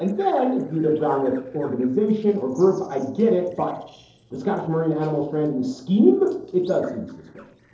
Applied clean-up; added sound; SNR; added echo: neural separator model SepFormer DNS4.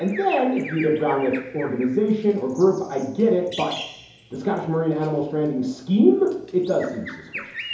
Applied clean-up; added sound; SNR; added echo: none; Bird vocalization, bird call, bird song; 17 dB; reverberation time 2.8 s.